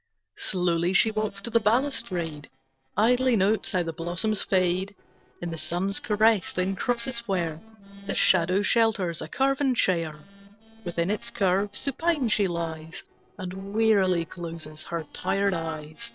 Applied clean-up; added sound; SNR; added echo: neural separator model SepFormer DNS4.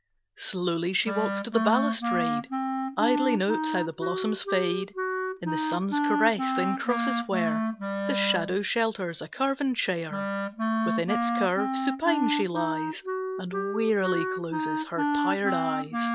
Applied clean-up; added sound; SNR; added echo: none; Wind instrument, woodwind instrument; 0 dB; none.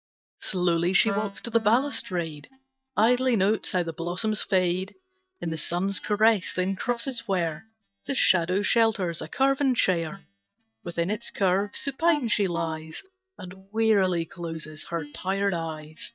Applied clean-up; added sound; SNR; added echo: neural mask model DeepFilterNet 3.